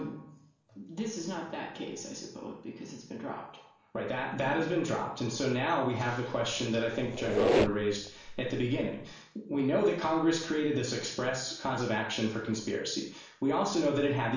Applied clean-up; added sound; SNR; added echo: none; Squeak; 2 dB; reverberation time 0.4 s.